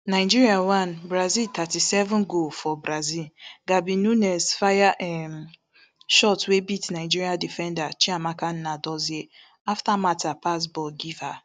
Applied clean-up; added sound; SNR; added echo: none; none; none; none.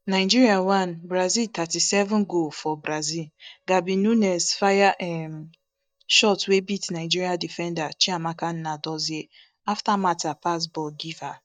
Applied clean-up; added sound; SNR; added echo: neural mask model DeepFilterNet 3.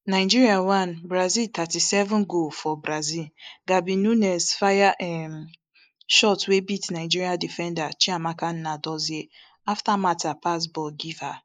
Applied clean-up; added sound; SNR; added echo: neural mask model Resemble Enhance denoiser.